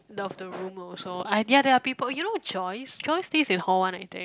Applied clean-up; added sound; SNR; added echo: none; none; none; none.